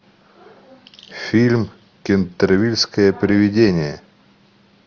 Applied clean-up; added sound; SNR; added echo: none; none; none; none.